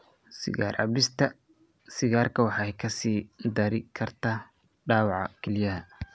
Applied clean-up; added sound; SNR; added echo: none; none; none; none.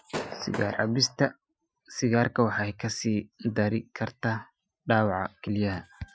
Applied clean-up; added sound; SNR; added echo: classical method Wiener filter.